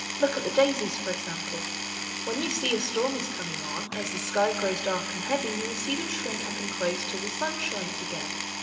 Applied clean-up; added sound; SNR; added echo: none; Power tool; 2 dB; reverberation time 3.0 s.